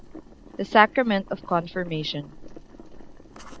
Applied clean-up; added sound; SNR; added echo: none; Boiling; 17 dB; none.